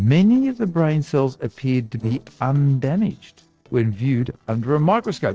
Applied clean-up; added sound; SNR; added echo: neural separator model SepFormer DNS4.